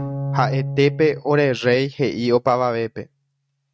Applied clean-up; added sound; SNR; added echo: neural mask model RNNoise.